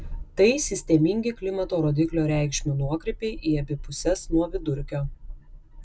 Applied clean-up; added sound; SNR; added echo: none; none; none; none.